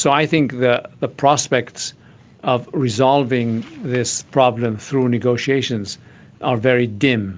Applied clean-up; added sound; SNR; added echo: none; none; none; none.